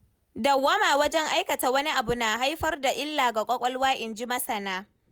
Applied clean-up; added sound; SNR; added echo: none; none; none; none.